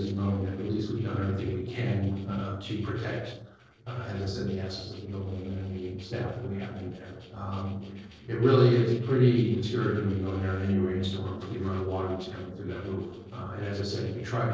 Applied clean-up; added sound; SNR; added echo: neural separator model SepFormer DNS4.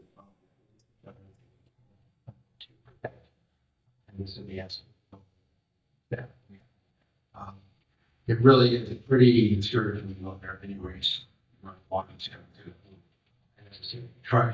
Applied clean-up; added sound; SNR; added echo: neural mask model DeepFilterNet 3.